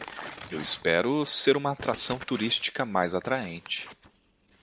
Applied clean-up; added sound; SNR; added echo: none; Crumpling, crinkling / Tearing; 16 dB; none.